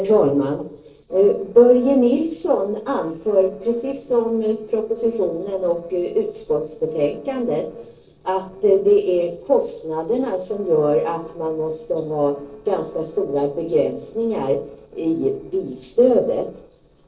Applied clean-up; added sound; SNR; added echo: neural separator model SepFormer DNS4.